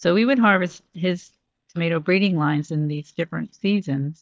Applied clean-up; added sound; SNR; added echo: neural mask model DeepFilterNet 3.